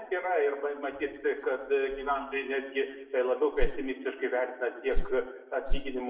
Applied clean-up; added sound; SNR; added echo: none; Whoosh, swoosh, swish; -4 dB; reverberation time 0.7 s.